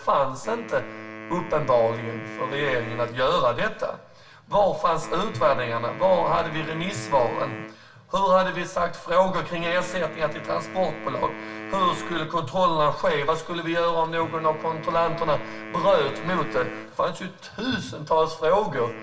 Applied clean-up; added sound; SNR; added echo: none; Wind instrument, woodwind instrument; 14 dB; reverberation time 0.2 s.